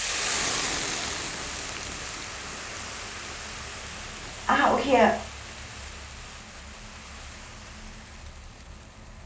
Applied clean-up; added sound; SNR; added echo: none; Boiling / Hiss; 4 dB; reverberation time 0.3 s.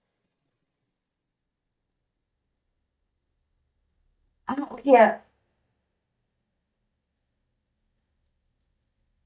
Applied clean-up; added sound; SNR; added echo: neural mask model DeepFilterNet 3.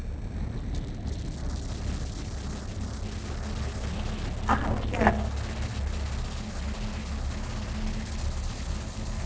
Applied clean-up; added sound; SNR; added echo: neural separator model SepFormer DNS4.